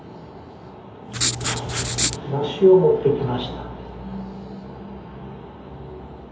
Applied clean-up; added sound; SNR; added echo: none; Writing; 1 dB; reverberation time 0.8 s.